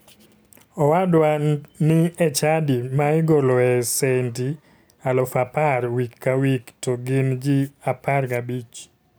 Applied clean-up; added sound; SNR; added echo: none; none; none; none.